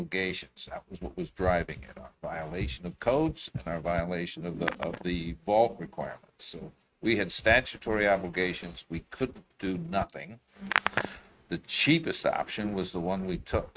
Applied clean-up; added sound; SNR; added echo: neural mask model RNNoise.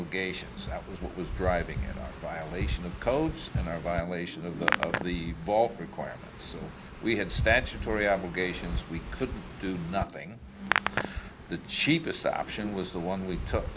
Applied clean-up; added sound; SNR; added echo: none; Hands; 5 dB; none.